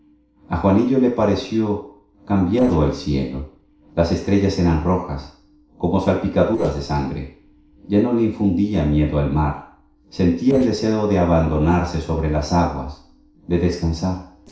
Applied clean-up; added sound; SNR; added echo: neural separator model SepFormer DNS4.